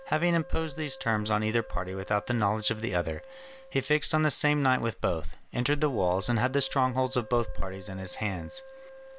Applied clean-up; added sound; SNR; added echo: none; Wind instrument, woodwind instrument; 20 dB; none.